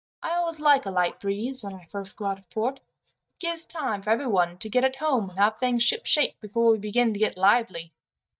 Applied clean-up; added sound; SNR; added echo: neural mask model DeepFilterNet 3.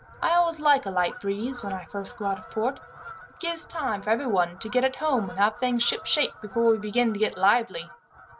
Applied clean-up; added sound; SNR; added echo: none; Fowl; 18 dB; none.